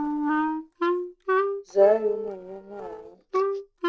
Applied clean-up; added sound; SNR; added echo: neural separator model SepFormer DNS4.